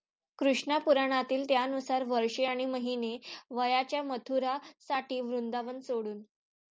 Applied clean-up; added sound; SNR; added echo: none; none; none; none.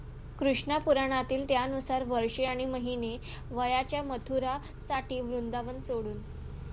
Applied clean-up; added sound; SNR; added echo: none; Idling / Accelerating, revving, vroom / Car; 11 dB; none.